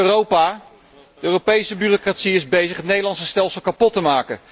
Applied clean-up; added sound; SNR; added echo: none; none; none; none.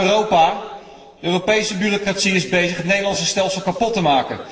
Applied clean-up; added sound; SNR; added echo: neural separator model SepFormer DNS4.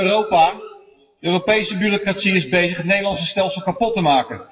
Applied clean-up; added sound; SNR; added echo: classical method WPE with log-MMSE.